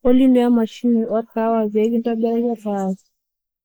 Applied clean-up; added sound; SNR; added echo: neural mask model Resemble Enhance denoiser.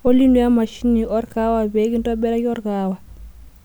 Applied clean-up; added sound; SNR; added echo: none; none; none; none.